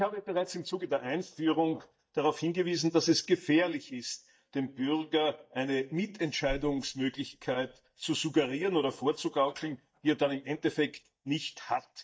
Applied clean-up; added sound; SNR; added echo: neural mask model DeepFilterNet 3.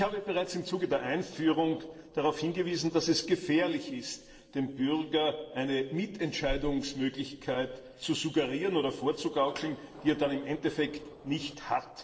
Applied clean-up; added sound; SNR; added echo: neural separator model SepFormer DNS4.